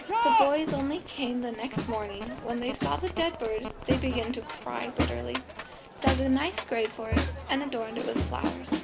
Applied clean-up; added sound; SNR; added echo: none; Crowd; 0 dB; none.